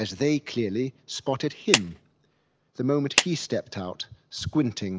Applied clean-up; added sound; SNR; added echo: none; Clapping; 2 dB; none.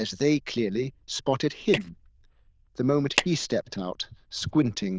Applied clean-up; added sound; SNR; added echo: neural diffusion model UNIVERSE++.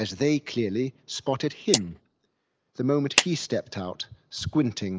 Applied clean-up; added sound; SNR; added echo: neural mask model Resemble Enhance denoiser.